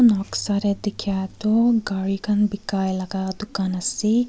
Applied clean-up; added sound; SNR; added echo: none; none; none; none.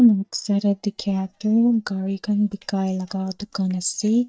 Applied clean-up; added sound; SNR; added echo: neural mask model DeepFilterNet 3.